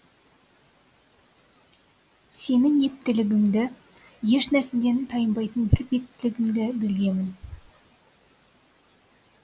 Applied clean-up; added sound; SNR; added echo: none; none; none; none.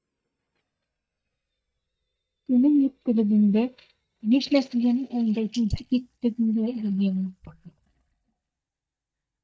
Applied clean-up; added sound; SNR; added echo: neural mask model DeepFilterNet 3.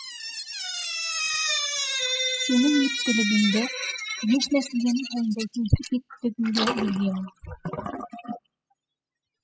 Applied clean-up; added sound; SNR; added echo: classical method spectral subtraction.